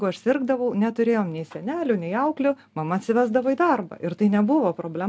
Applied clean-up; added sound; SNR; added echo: none; none; none; none.